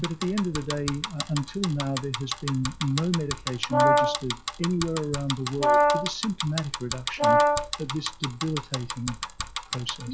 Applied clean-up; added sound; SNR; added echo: classical method log-MMSE.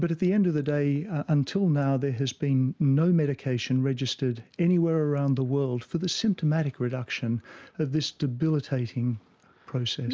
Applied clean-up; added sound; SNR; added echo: none; none; none; none.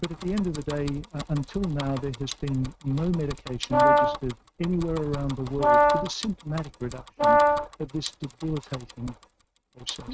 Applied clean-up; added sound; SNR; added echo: neural mask model RNNoise.